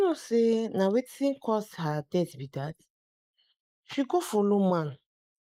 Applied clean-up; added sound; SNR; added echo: neural mask model Resemble Enhance denoiser.